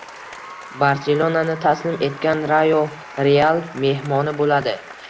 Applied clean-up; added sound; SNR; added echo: none; Applause; 17 dB; none.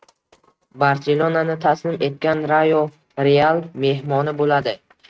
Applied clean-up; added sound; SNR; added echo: neural mask model RNNoise.